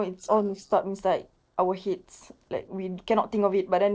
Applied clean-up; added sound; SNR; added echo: neural separator model SepFormer DNS4.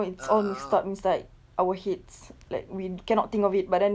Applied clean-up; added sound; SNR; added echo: none; Burping, eructation; 13 dB; none.